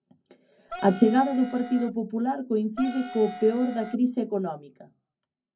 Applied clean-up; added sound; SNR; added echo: none; Wind instrument, woodwind instrument; 13 dB; reverberation time 0.3 s.